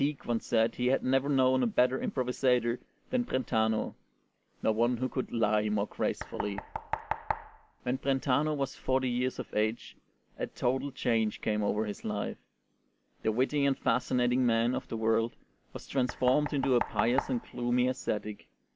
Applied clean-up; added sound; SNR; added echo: none; Knock; 10 dB; none.